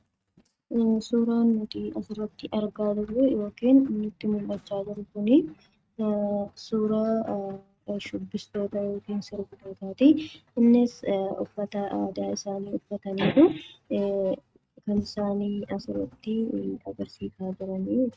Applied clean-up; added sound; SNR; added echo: neural mask model RNNoise.